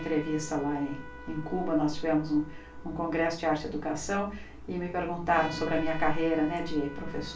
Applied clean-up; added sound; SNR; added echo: none; Trumpet; 18 dB; reverberation time 0.2 s.